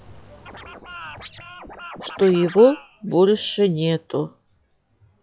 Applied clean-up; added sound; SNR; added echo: classical method log-MMSE.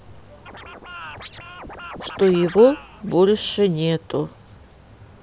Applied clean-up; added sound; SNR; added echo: none; Scratching (performance technique); 15 dB; none.